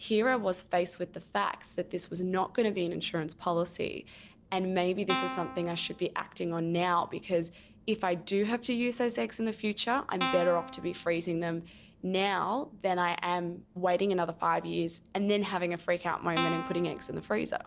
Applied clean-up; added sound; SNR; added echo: none; Guitar; 4 dB; none.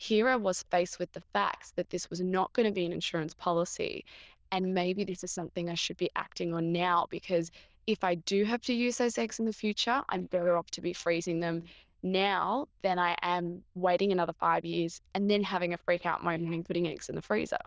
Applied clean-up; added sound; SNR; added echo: neural diffusion model UNIVERSE++.